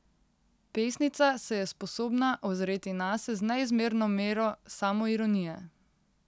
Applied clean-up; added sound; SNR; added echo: none; none; none; none.